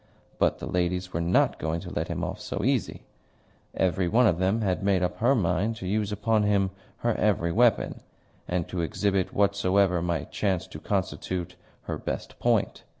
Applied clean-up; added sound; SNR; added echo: none; none; none; none.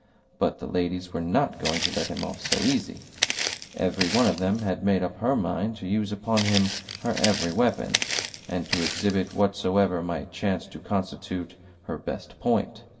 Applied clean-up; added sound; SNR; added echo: none; Walk, footsteps; 4 dB; reverberation time 1.1 s.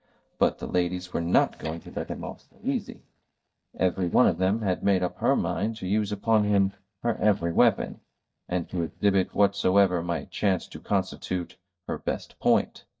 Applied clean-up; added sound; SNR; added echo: neural mask model DeepFilterNet 3.